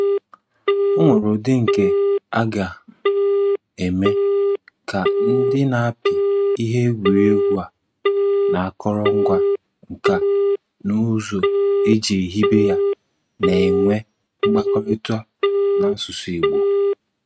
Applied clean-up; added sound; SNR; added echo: neural mask model RNNoise.